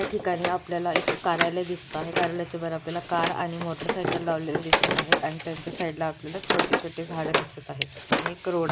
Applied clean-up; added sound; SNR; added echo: none; Wood; -1 dB; none.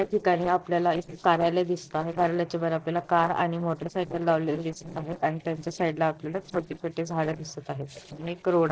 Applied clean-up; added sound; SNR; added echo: neural separator model SepFormer DNS4.